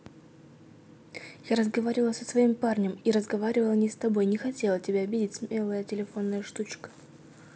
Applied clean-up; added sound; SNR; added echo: none; none; none; none.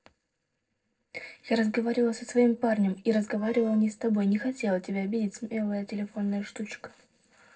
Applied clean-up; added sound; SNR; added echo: neural separator model SepFormer DNS4.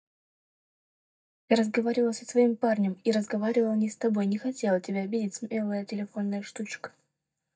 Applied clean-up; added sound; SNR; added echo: neural mask model DeepFilterNet 3.